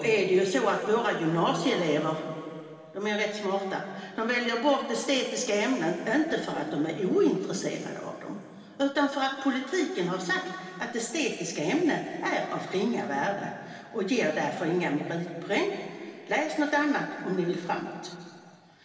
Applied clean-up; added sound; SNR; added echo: none; none; none; reverberation time 2.5 s.